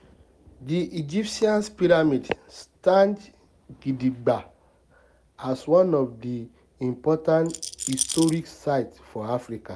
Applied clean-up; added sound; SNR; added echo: none; Rattle; 6 dB; none.